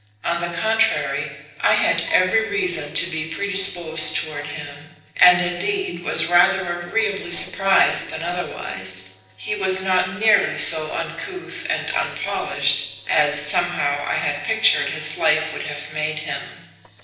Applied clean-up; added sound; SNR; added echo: neural separator model SepFormer DNS4.